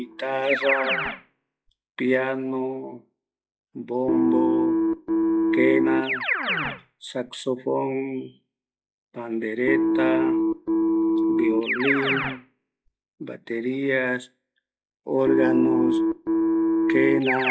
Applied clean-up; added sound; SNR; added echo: classical method log-MMSE.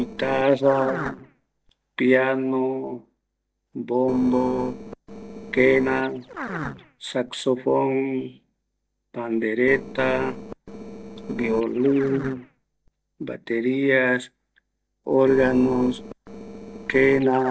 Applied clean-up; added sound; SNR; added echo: neural separator model SepFormer DNS4.